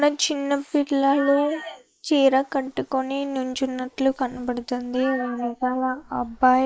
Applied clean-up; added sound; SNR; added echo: neural mask model Resemble Enhance denoiser.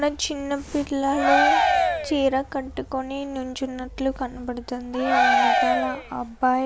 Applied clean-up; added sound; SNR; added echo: none; Cheering; -4 dB; none.